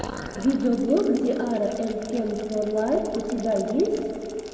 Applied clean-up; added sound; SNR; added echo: none; Boiling; 19 dB; reverberation time 2.1 s.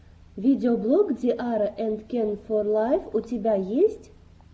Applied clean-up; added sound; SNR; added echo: none; none; none; none.